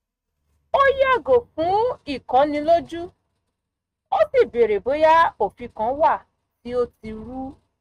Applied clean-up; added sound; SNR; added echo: neural mask model RNNoise.